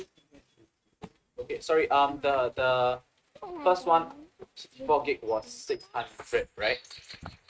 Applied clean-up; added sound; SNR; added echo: neural mask model RNNoise.